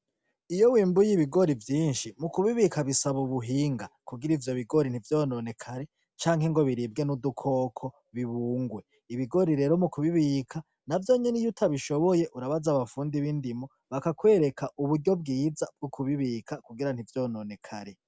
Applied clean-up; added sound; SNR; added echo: none; none; none; none.